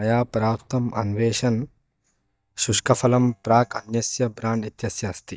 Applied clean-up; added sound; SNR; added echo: neural mask model DeepFilterNet 3.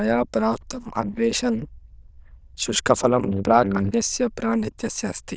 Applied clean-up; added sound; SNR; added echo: neural diffusion model UNIVERSE++.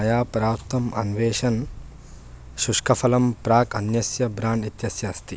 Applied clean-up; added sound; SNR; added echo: none; none; none; none.